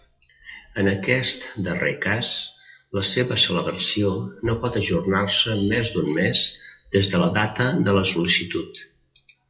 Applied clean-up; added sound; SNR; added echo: classical method WPE with log-MMSE.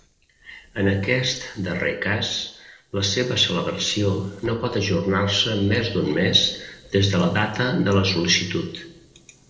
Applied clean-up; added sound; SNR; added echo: neural separator model SepFormer DNS4.